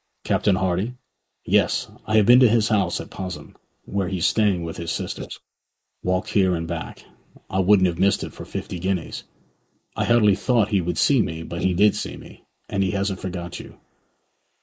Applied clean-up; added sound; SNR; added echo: neural mask model Resemble Enhance denoiser.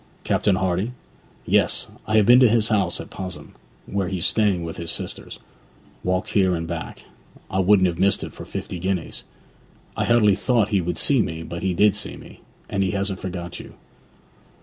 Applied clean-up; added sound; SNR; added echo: none; none; none; none.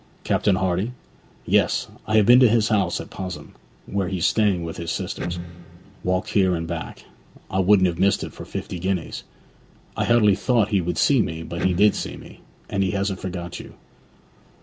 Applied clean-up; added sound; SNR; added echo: none; Electric guitar; 10 dB; none.